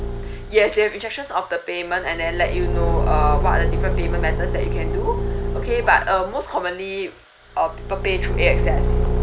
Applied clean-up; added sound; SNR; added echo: none; Engine / Car; -1 dB; none.